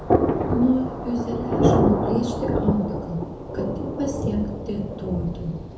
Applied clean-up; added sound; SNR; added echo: none; Thunder; -3 dB; reverberation time 0.6 s.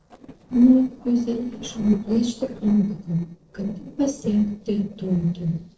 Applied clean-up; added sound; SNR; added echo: neural separator model SepFormer DNS4.